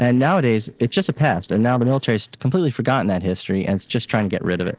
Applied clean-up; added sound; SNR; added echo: neural separator model SepFormer DNS4.